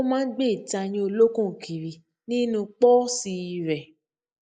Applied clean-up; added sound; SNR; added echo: neural mask model Resemble Enhance denoiser.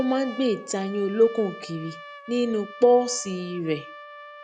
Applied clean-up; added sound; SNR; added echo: none; Trumpet; 17 dB; none.